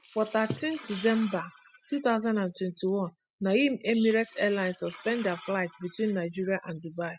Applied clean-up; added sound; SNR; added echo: classical method spectral subtraction.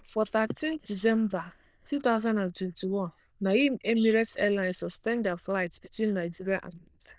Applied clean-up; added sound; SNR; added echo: neural diffusion model UNIVERSE++.